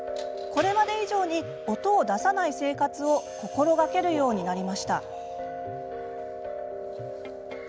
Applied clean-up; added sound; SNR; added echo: none; none; none; none.